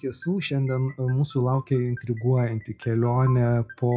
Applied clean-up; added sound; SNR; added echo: classical method WPE with log-MMSE.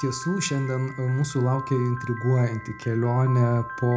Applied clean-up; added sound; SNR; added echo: none; Piano; 13 dB; reverberation time 0.2 s.